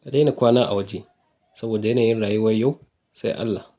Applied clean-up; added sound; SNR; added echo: none; none; none; none.